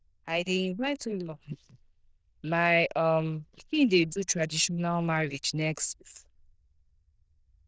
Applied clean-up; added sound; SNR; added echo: neural diffusion model UNIVERSE++.